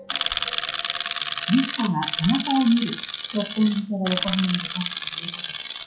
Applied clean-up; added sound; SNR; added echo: classical method WPE with log-MMSE.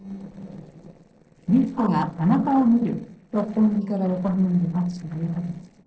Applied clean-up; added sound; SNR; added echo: neural separator model SepFormer DNS4.